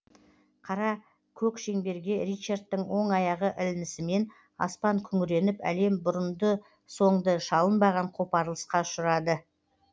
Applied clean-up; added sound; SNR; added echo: none; none; none; none.